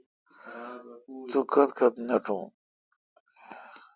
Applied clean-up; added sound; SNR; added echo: none; none; none; none.